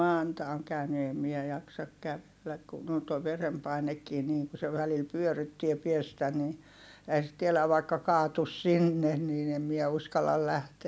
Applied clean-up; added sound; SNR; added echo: none; none; none; none.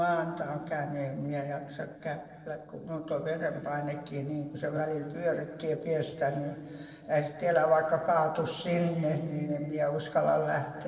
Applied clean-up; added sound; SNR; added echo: neural separator model SepFormer DNS4.